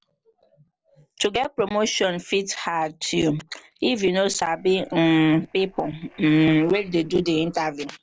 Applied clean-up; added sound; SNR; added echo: neural separator model SepFormer DNS4.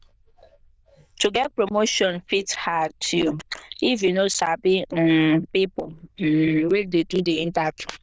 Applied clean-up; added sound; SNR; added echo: neural diffusion model UNIVERSE++.